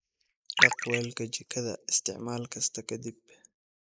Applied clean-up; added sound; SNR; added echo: neural mask model Resemble Enhance denoiser.